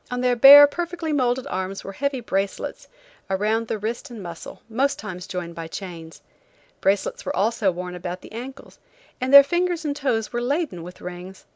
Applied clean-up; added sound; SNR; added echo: none; none; none; none.